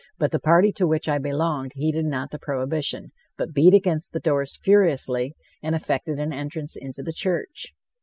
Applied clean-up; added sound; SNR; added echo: none; none; none; none.